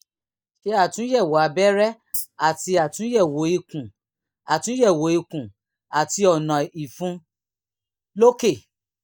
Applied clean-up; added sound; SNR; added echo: neural mask model DeepFilterNet 3.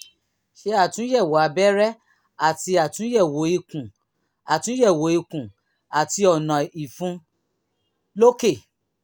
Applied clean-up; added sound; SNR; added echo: none; none; none; none.